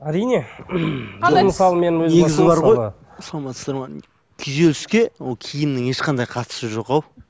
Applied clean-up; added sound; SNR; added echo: none; none; none; none.